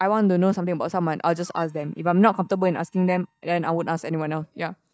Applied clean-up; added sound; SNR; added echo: neural mask model DeepFilterNet 3.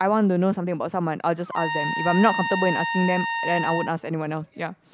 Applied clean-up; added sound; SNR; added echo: none; Trumpet; 4 dB; none.